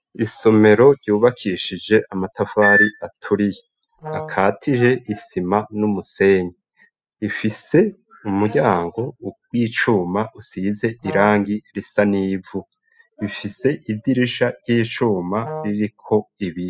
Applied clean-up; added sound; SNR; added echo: classical method spectral subtraction.